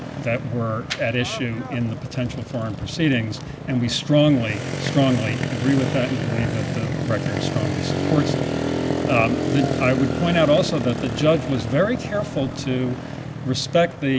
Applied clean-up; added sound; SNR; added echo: none; Motorcycle; 4 dB; none.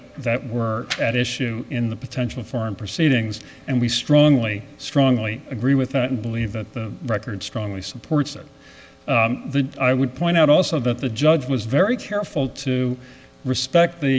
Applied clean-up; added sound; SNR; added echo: none; none; none; none.